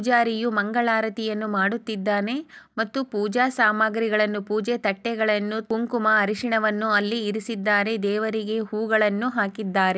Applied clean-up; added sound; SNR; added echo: none; none; none; none.